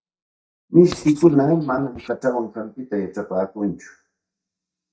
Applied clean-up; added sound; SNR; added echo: neural mask model DeepFilterNet 3.